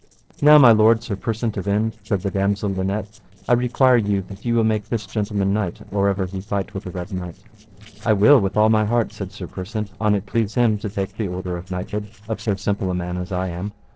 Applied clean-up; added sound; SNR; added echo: neural separator model SepFormer DNS4.